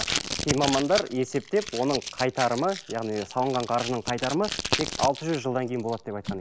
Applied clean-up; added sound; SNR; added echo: none; Packing tape, duct tape; 6 dB; none.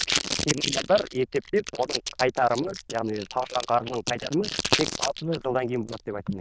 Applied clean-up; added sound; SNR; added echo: neural diffusion model UNIVERSE++.